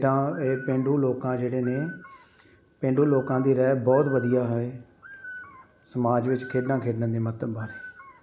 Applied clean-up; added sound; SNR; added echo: none; Bird; 19 dB; none.